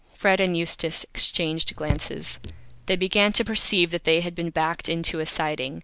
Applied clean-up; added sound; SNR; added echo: none; Raindrop / Drip; 7 dB; none.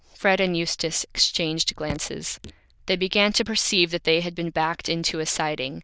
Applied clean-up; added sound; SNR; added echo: neural diffusion model UNIVERSE++.